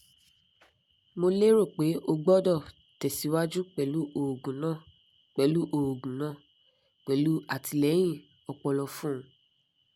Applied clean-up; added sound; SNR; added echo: none; none; none; none.